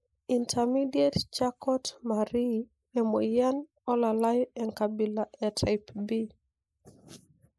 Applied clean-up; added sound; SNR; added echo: neural mask model Resemble Enhance denoiser.